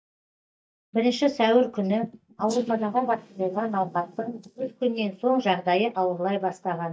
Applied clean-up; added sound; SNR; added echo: neural mask model DeepFilterNet 3.